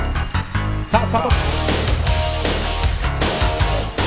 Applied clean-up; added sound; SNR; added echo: none; Traffic noise, roadway noise + Bell; 15 dB; none.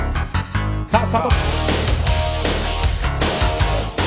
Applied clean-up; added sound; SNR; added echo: none; none; none; none.